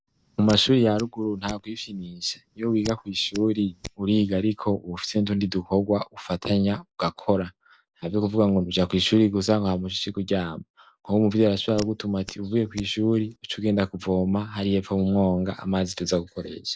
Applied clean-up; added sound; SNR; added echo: none; Hands; 19 dB; none.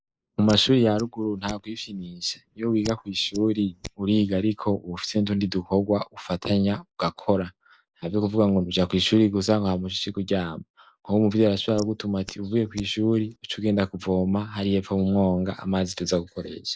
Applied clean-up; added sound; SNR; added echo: neural mask model Resemble Enhance denoiser.